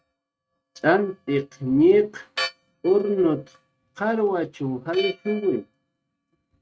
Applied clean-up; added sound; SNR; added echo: neural mask model RNNoise.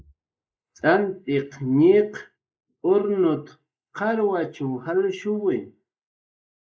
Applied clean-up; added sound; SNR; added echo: neural mask model Resemble Enhance denoiser.